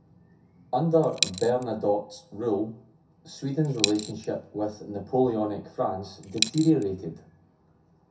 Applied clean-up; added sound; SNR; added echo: none; Coin (dropping); 4 dB; reverberation time 0.3 s.